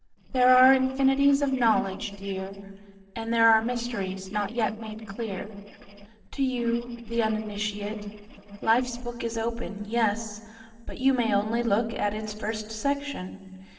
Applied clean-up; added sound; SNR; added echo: neural separator model SepFormer DNS4.